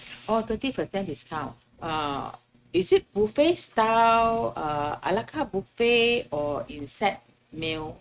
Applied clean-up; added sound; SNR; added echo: neural mask model RNNoise.